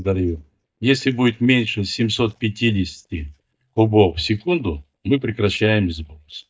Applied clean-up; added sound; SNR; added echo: neural mask model DeepFilterNet 3.